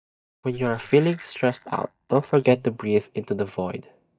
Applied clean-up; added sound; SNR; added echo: neural mask model DeepFilterNet 3.